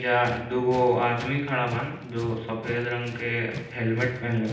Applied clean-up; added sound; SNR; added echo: none; Tools; 15 dB; reverberation time 0.8 s.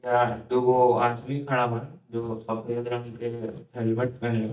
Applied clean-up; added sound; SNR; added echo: neural mask model DeepFilterNet 3.